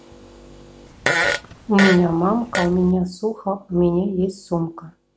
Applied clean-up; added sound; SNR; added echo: none; Fart; 3 dB; none.